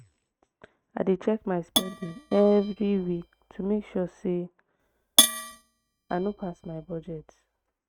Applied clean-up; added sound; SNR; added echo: neural mask model RNNoise.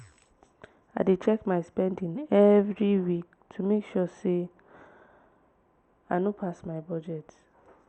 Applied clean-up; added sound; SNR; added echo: none; none; none; none.